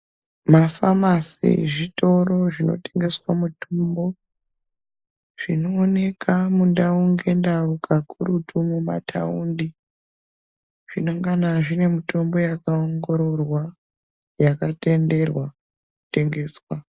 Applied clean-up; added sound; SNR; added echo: neural mask model Resemble Enhance denoiser.